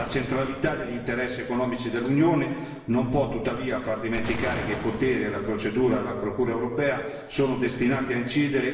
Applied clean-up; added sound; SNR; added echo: none; Explosion; 15 dB; reverberation time 1.2 s.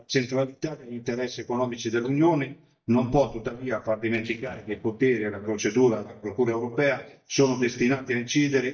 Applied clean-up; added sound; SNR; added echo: neural mask model DeepFilterNet 3.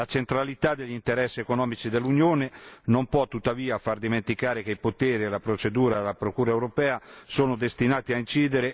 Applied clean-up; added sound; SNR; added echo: none; none; none; none.